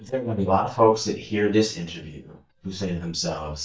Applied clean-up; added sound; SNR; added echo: neural mask model DeepFilterNet 3.